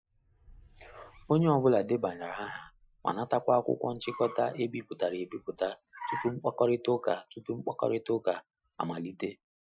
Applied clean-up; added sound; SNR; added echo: classical method Wiener filter.